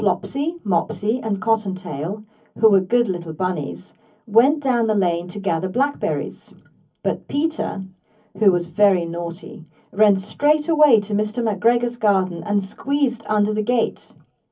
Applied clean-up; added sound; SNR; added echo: none; none; none; reverberation time 0.3 s.